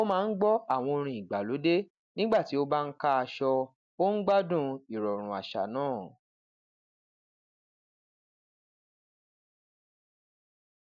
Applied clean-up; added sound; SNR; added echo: none; none; none; none.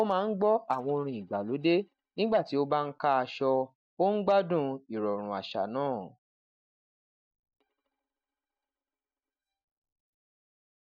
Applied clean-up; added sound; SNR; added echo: neural mask model DeepFilterNet 3.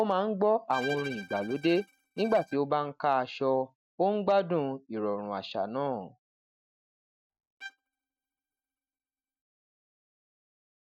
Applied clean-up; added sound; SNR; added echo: neural mask model RNNoise.